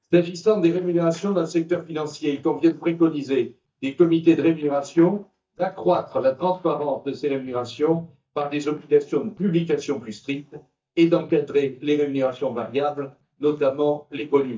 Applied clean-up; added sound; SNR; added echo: neural mask model DeepFilterNet 3.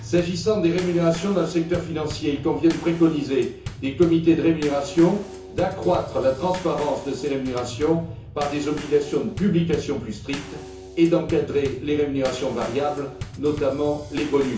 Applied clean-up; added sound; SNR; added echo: none; Bass drum / Snare drum / Drum kit; 14 dB; reverberation time 0.7 s.